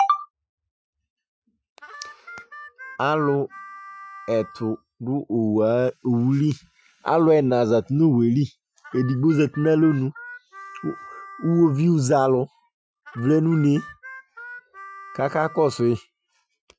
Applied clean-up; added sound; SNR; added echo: classical method Wiener filter.